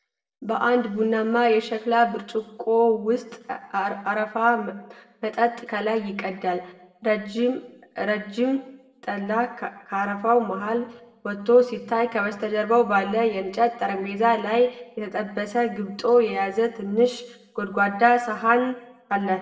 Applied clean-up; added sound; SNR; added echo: none; none; none; reverberation time 0.7 s.